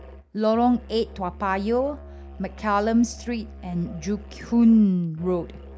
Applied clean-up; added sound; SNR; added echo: none; Musical instrument; 17 dB; none.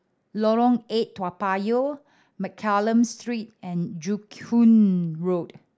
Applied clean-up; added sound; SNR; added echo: none; none; none; none.